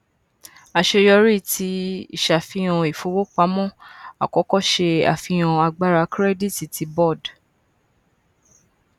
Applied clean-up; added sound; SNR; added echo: none; none; none; none.